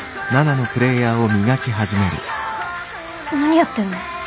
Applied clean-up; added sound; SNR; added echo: none; none; none; none.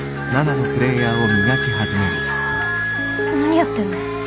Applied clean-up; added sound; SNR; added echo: none; Wind instrument, woodwind instrument + Piano; 1 dB; none.